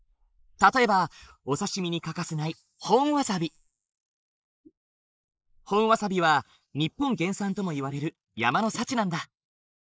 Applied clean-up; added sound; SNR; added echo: neural mask model Resemble Enhance denoiser.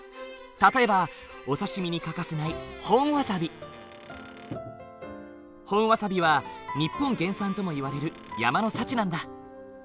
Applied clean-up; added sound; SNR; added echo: none; Squeak / Wood; 18 dB; none.